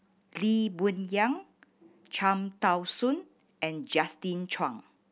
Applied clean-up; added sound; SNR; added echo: none; none; none; none.